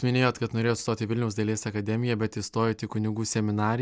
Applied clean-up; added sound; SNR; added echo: none; none; none; none.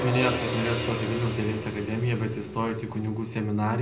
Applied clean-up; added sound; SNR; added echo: none; Gong; 7 dB; reverberation time 0.5 s.